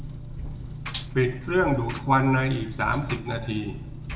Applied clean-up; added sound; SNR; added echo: none; Engine; 8 dB; reverberation time 0.7 s.